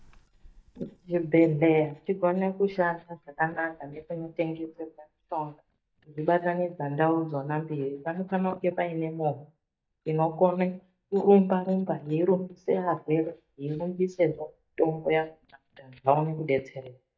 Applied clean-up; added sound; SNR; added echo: neural mask model DeepFilterNet 3.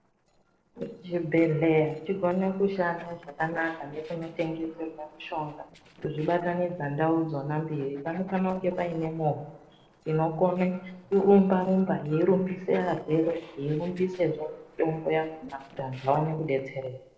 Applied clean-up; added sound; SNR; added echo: neural separator model SepFormer DNS4.